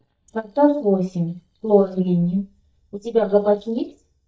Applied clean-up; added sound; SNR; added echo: neural mask model DeepFilterNet 3.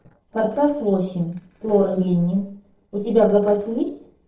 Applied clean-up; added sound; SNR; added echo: neural separator model SepFormer DNS4.